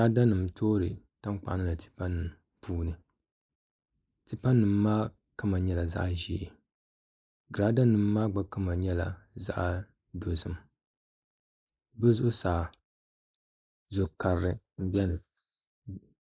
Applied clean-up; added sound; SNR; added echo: neural mask model Resemble Enhance denoiser.